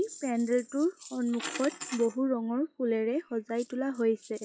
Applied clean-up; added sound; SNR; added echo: classical method log-MMSE.